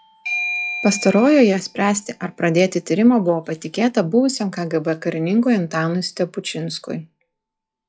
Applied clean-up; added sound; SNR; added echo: classical method log-MMSE.